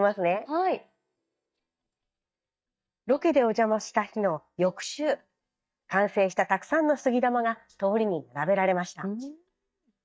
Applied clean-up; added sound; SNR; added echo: neural mask model DeepFilterNet 3.